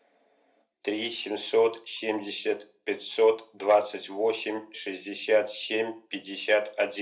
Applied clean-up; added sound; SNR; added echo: none; none; none; reverberation time 0.3 s.